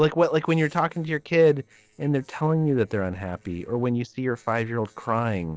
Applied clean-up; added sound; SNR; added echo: neural separator model SepFormer DNS4.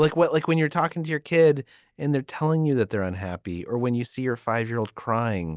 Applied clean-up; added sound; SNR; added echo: none; none; none; none.